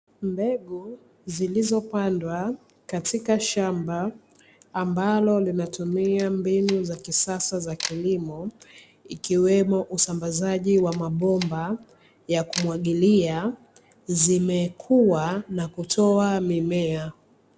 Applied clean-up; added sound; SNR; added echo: none; Camera; 17 dB; none.